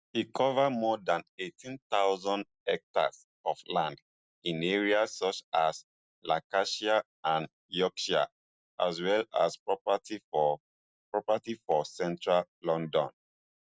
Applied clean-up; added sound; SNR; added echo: none; none; none; none.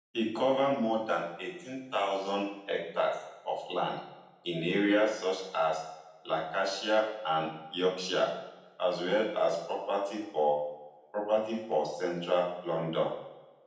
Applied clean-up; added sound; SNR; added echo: none; none; none; reverberation time 0.9 s.